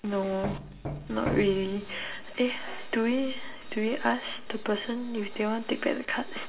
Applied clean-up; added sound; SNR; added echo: none; Knock; 8 dB; reverberation time 1.0 s.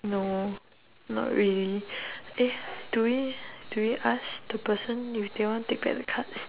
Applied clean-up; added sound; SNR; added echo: none; none; none; none.